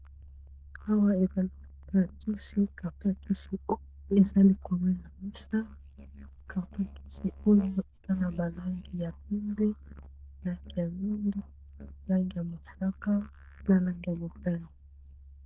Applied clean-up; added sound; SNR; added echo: neural diffusion model UNIVERSE++.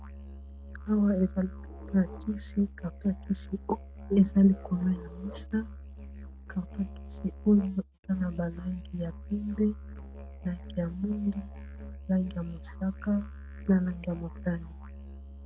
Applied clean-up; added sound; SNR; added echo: none; Musical instrument; 12 dB; none.